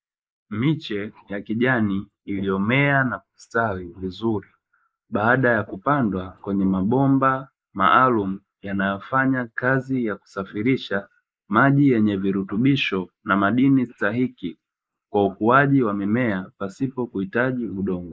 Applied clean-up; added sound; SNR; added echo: neural mask model Resemble Enhance denoiser.